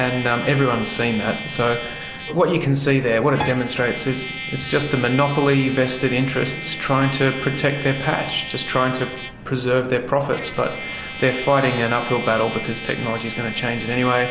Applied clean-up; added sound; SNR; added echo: none; Piano + Trumpet; 11 dB; none.